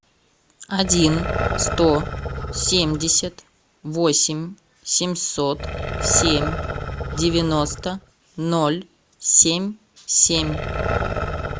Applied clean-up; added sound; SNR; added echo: none; Growling; 6 dB; none.